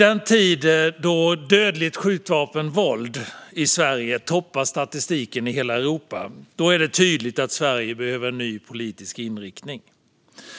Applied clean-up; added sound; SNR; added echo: none; none; none; none.